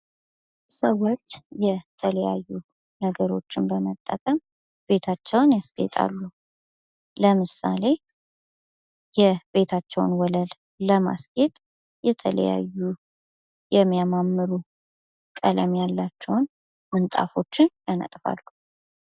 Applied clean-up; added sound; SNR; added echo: none; none; none; none.